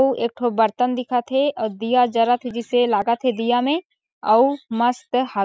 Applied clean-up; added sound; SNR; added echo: none; none; none; none.